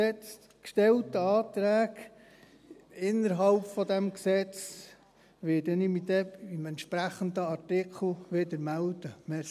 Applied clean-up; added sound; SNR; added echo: none; none; none; none.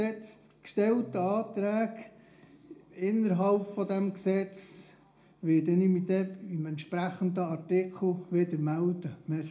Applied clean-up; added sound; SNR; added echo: none; none; none; reverberation time 0.3 s.